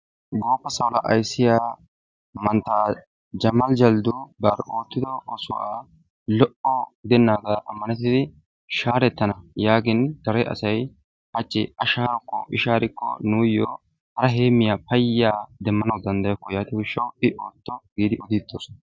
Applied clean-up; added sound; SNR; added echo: none; none; none; none.